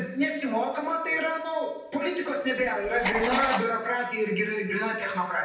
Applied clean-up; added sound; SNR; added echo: none; Writing; 8 dB; reverberation time 0.9 s.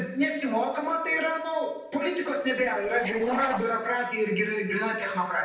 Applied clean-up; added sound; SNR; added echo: neural separator model SepFormer DNS4.